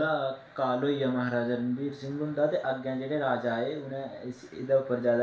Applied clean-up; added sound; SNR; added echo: none; none; none; reverberation time 0.5 s.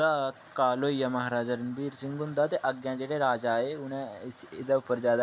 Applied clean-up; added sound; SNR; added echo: none; none; none; none.